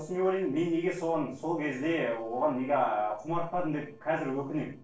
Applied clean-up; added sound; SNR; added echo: neural separator model SepFormer DNS4.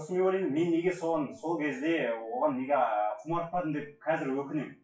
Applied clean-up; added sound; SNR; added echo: classical method WPE with log-MMSE.